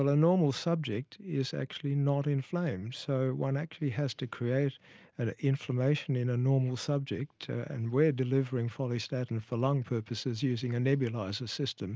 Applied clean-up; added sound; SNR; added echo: none; none; none; none.